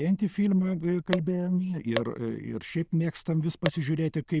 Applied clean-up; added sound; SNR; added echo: neural diffusion model UNIVERSE++.